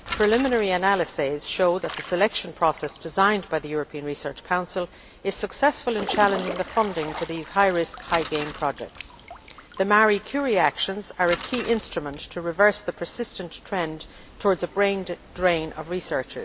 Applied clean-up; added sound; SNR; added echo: none; Bicycle + Drip / Trickle, dribble / Water / Splash, splatter; 15 dB; none.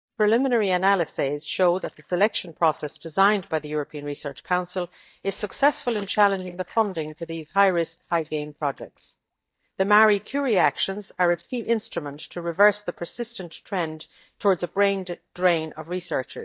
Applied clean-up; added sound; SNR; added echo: neural mask model DeepFilterNet 3.